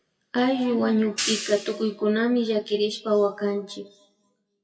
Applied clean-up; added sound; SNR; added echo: classical method WPE with log-MMSE.